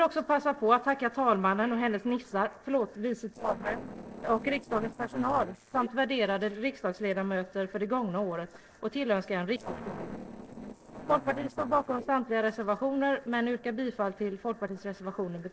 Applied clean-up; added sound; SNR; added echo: neural separator model SepFormer DNS4.